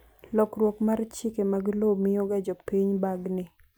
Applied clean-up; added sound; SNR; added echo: none; none; none; none.